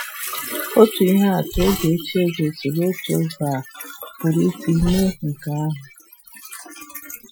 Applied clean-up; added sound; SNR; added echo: classical method Wiener filter.